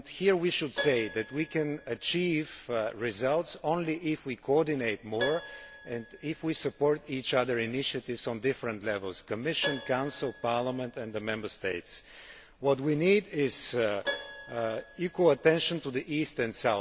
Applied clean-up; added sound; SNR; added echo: none; Keyboard (musical); 14 dB; none.